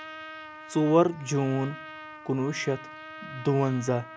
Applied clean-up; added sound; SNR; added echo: none; Trumpet; 15 dB; none.